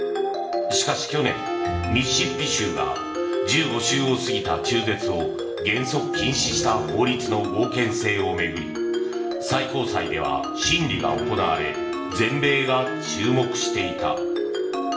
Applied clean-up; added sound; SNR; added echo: none; Trumpet; 16 dB; reverberation time 0.7 s.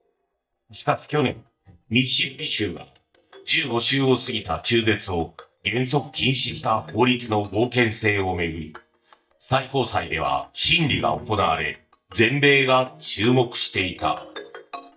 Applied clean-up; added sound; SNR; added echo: neural mask model DeepFilterNet 3.